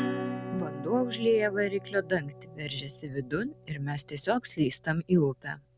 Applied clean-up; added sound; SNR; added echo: none; Acoustic guitar / Strum; 10 dB; none.